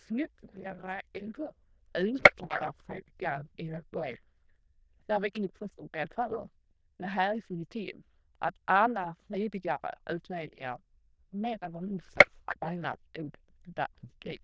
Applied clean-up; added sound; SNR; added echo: neural diffusion model UNIVERSE++.